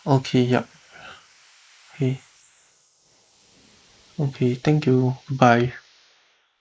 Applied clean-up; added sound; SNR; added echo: neural mask model Resemble Enhance denoiser.